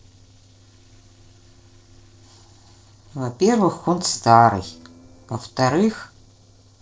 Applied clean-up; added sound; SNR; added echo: neural separator model SepFormer DNS4.